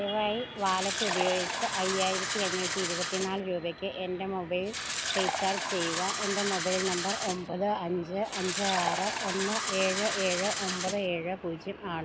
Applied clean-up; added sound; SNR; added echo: none; Fill (with liquid); 2 dB; none.